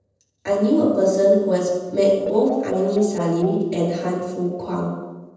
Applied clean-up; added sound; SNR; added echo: neural separator model SepFormer DNS4.